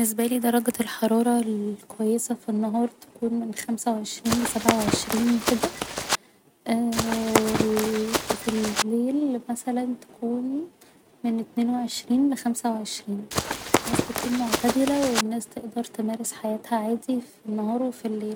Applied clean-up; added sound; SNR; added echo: none; Run; 1 dB; none.